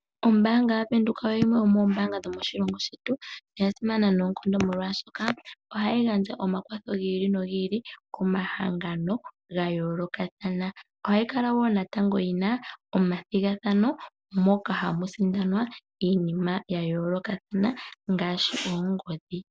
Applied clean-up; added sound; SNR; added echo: none; none; none; none.